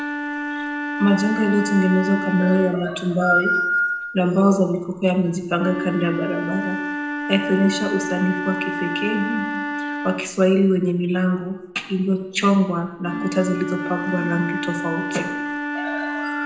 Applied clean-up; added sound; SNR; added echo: none; Wind instrument, woodwind instrument; 7 dB; reverberation time 0.8 s.